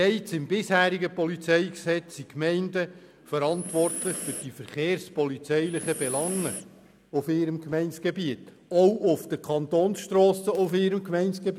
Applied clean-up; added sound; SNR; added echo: none; Breathing; 11 dB; none.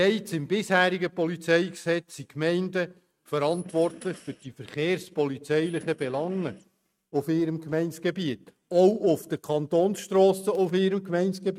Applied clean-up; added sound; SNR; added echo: neural mask model RNNoise.